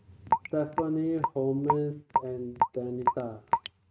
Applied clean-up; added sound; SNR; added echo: neural mask model RNNoise.